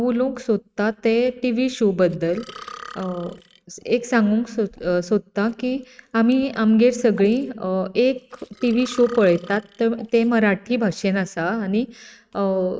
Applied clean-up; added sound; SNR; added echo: neural mask model RNNoise.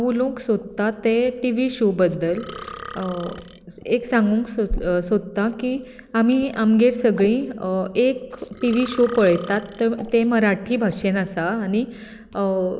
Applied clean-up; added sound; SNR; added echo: none; Liquid + Burping, eructation; 17 dB; none.